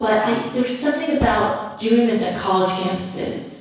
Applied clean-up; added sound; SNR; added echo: neural separator model SepFormer DNS4.